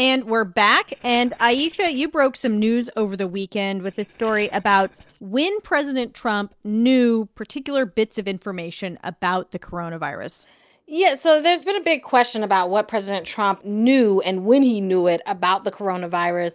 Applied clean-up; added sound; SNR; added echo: neural separator model SepFormer DNS4.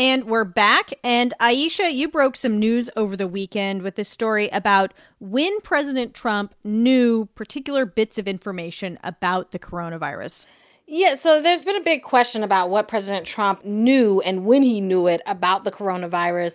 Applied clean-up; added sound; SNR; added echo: none; none; none; none.